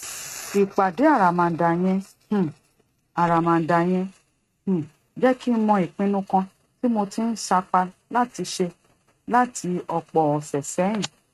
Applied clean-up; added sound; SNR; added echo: neural mask model RNNoise.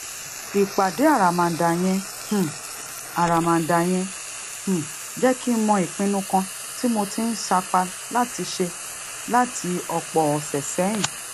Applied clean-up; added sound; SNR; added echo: none; Frying (food); 11 dB; none.